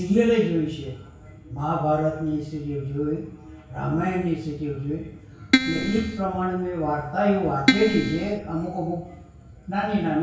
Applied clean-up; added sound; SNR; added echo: none; Keyboard (musical); -2 dB; reverberation time 0.6 s.